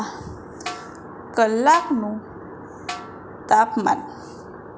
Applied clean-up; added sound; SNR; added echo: none; Snare drum; 15 dB; none.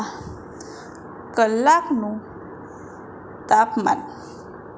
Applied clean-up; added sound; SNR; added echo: none; none; none; none.